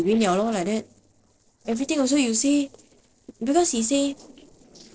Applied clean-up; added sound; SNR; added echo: neural separator model SepFormer DNS4.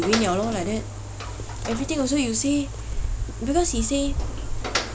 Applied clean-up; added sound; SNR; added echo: none; Door; 10 dB; none.